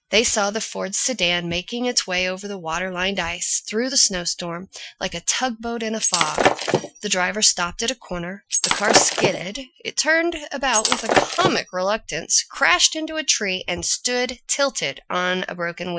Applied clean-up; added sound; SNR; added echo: classical method Wiener filter.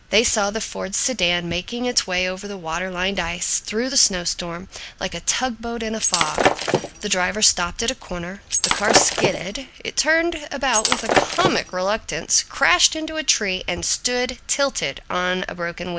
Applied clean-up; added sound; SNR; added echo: none; Shatter; -1 dB; none.